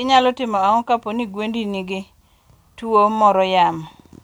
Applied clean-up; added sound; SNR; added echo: none; none; none; none.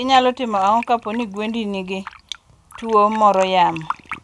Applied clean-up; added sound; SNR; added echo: none; Fill (with liquid); 17 dB; none.